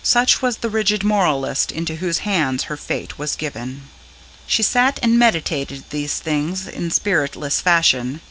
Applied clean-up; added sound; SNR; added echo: none; none; none; none.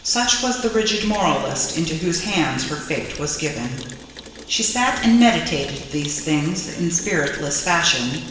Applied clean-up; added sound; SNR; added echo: none; Rain; 19 dB; reverberation time 1.0 s.